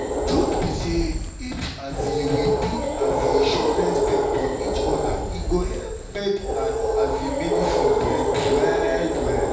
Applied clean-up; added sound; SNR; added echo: none; Animal; -5 dB; reverberation time 0.8 s.